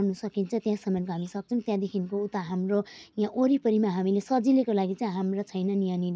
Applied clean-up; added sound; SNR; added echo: none; none; none; none.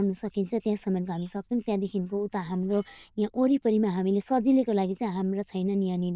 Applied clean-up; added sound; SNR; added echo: neural diffusion model UNIVERSE++.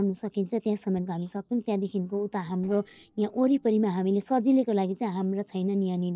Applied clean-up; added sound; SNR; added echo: neural separator model SepFormer DNS4.